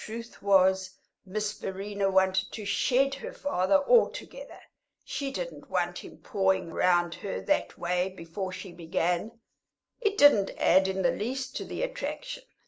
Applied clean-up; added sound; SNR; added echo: none; none; none; none.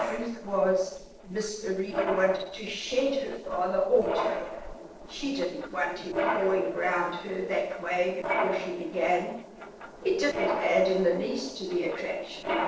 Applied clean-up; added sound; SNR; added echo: neural separator model SepFormer DNS4.